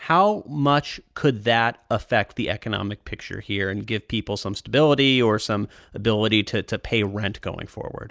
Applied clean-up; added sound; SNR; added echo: none; none; none; none.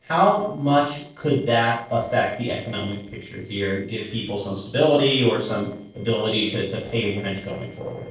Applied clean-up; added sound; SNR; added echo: neural separator model SepFormer DNS4.